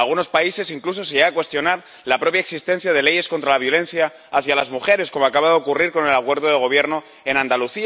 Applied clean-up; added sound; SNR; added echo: none; none; none; none.